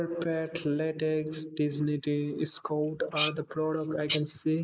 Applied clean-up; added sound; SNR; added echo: neural mask model Resemble Enhance denoiser.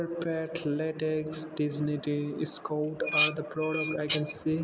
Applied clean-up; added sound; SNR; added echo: none; Dishes, pots, and pans; 0 dB; none.